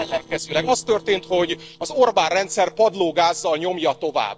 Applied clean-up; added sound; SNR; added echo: neural separator model SepFormer DNS4.